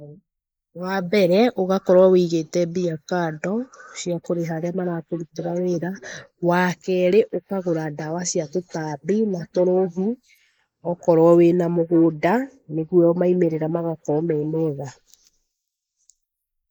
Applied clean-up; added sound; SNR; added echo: neural mask model Resemble Enhance denoiser.